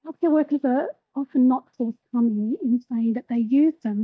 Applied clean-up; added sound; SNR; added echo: neural mask model DeepFilterNet 3.